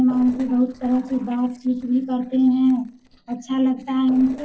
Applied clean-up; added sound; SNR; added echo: neural separator model SepFormer DNS4.